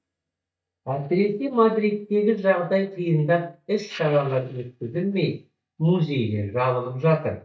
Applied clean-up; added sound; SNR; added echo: neural mask model DeepFilterNet 3.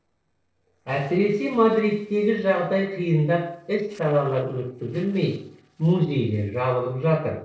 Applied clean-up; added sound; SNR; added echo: neural separator model SepFormer DNS4.